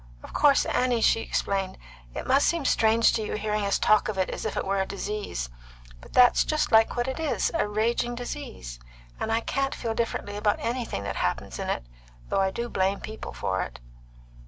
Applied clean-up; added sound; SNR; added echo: none; none; none; none.